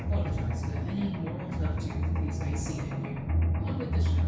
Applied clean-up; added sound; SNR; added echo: none; Mechanisms; 6 dB; reverberation time 0.6 s.